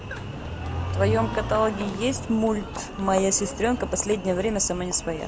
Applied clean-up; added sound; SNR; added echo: none; Engine; 6 dB; none.